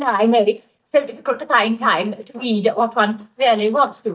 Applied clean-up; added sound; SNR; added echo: neural mask model DeepFilterNet 3.